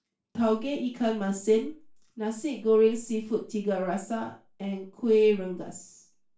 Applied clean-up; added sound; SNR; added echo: none; none; none; reverberation time 0.3 s.